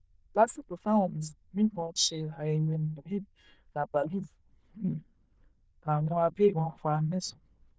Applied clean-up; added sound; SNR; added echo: neural diffusion model UNIVERSE++.